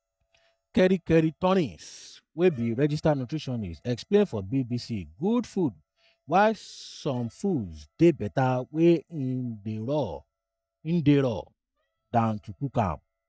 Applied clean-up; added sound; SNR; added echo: neural mask model DeepFilterNet 3.